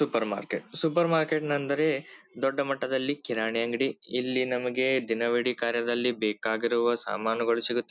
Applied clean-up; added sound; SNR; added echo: none; none; none; none.